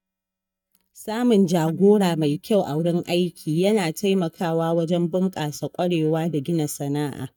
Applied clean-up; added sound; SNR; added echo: neural mask model DeepFilterNet 3.